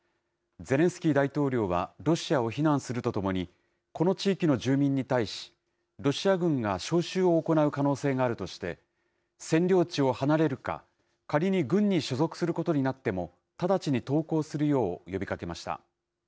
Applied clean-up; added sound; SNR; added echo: none; none; none; none.